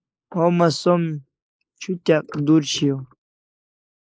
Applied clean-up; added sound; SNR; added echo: neural mask model Resemble Enhance denoiser.